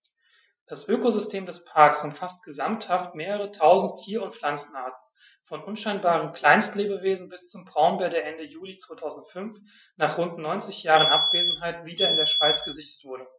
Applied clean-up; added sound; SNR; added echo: classical method Wiener filter.